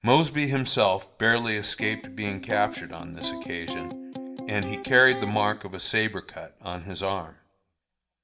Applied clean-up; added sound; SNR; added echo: none; Electric guitar; 9 dB; reverberation time 0.3 s.